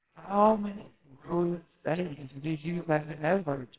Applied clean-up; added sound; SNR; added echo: neural separator model SepFormer WHAMR!.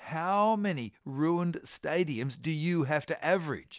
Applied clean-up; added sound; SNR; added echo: none; none; none; none.